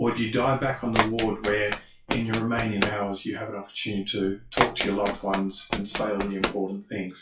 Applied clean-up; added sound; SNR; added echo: classical method WPE with log-MMSE.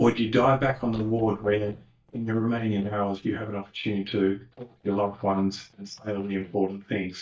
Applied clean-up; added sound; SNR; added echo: neural mask model DeepFilterNet 3.